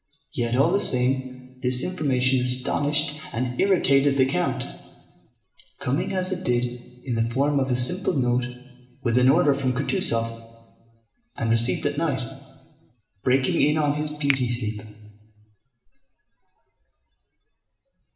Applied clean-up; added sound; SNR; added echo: none; Finger snapping; 13 dB; reverberation time 1.2 s.